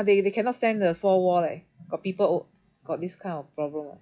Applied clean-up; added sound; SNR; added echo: classical method log-MMSE.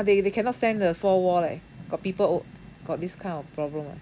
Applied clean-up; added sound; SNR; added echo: none; Fire; 20 dB; none.